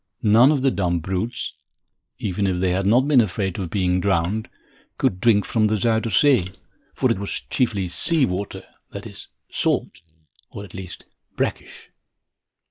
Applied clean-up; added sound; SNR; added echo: neural mask model Resemble Enhance denoiser.